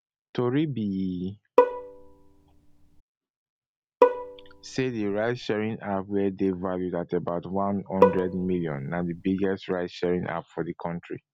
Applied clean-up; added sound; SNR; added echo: none; Bowed string instrument; -2 dB; none.